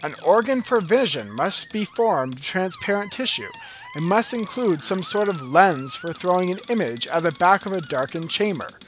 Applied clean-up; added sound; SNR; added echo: none; Cupboard open or close + Screech; 19 dB; none.